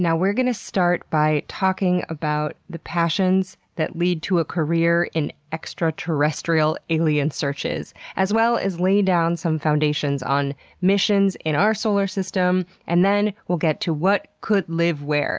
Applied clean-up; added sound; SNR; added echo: none; none; none; none.